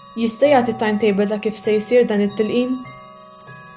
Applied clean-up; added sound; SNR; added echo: none; Chime / Clock; 19 dB; none.